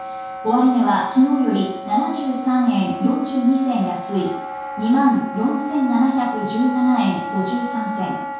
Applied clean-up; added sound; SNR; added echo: none; Wind instrument, woodwind instrument; 10 dB; reverberation time 0.6 s.